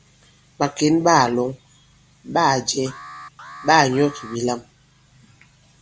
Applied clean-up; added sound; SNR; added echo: none; Alarm; 17 dB; none.